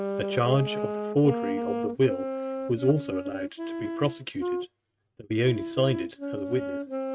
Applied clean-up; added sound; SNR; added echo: neural mask model RNNoise.